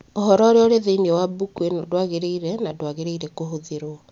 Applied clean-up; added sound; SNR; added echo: none; none; none; none.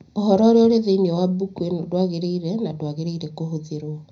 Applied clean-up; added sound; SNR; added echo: none; none; none; reverberation time 0.4 s.